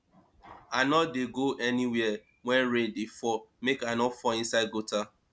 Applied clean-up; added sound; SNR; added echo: none; none; none; none.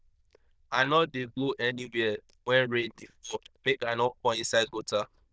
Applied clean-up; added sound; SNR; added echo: neural diffusion model UNIVERSE++.